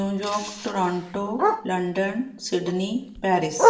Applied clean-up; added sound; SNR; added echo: none; Bark; 0 dB; reverberation time 0.6 s.